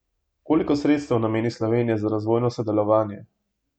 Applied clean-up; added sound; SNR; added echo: none; none; none; none.